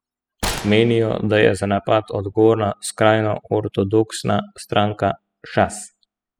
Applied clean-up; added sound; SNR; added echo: classical method spectral subtraction.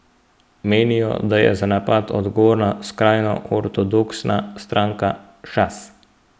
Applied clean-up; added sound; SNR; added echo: none; none; none; none.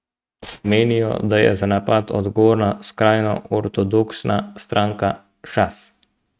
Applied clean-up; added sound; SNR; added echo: neural mask model RNNoise.